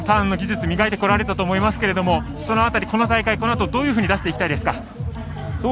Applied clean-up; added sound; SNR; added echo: none; none; none; none.